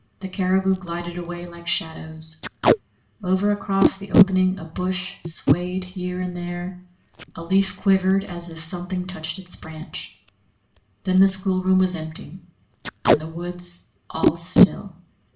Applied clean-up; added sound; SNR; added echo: none; Packing tape, duct tape; 2 dB; reverberation time 0.4 s.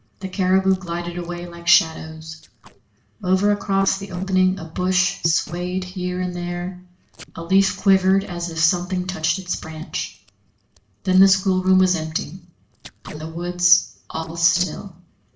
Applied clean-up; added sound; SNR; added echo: neural separator model SepFormer DNS4.